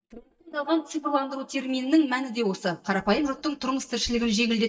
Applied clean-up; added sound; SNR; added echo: neural mask model DeepFilterNet 3.